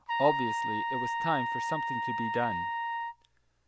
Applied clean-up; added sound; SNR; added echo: none; Trumpet; -2 dB; none.